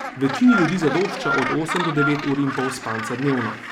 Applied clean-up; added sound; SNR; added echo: none; Gull, seagull + Wind instrument, woodwind instrument; 5 dB; none.